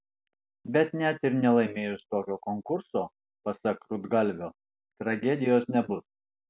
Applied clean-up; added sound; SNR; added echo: none; none; none; none.